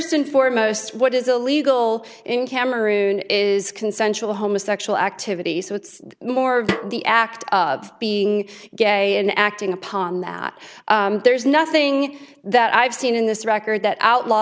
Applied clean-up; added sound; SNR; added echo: none; Snare drum; 10 dB; none.